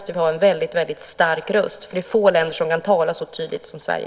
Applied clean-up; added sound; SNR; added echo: none; none; none; none.